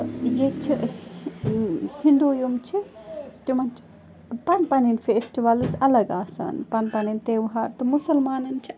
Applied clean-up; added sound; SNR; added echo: none; none; none; none.